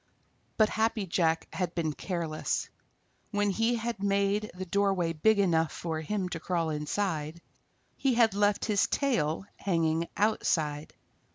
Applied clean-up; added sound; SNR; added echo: none; none; none; none.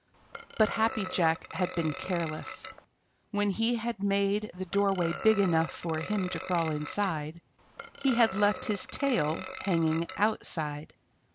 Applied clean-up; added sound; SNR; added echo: none; Burping, eructation; 11 dB; none.